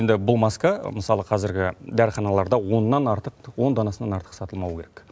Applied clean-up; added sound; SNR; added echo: none; none; none; none.